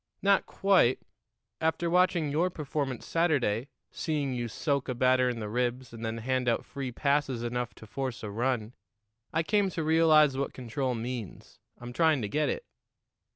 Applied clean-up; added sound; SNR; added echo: none; none; none; none.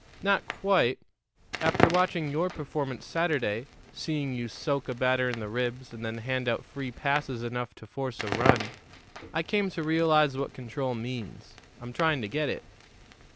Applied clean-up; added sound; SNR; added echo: none; Crackle; 7 dB; none.